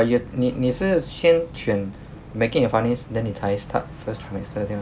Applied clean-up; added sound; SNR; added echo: none; none; none; none.